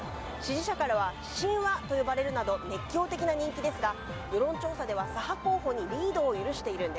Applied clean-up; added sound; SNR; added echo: none; none; none; none.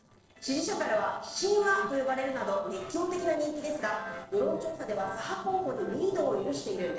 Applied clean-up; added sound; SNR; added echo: neural separator model SepFormer DNS4.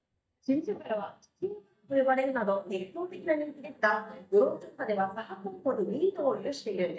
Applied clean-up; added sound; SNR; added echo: neural mask model DeepFilterNet 3.